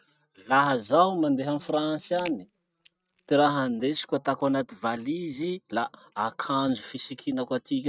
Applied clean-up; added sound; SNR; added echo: neural mask model RNNoise.